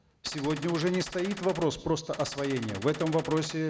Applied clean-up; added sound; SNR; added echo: none; Gunshot, gunfire; 13 dB; none.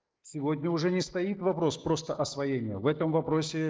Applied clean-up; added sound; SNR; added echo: neural mask model Resemble Enhance denoiser.